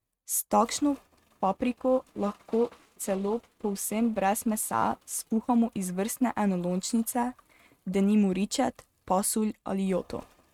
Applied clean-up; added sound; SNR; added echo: neural mask model RNNoise.